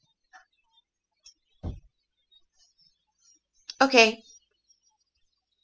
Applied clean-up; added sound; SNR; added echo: classical method spectral subtraction.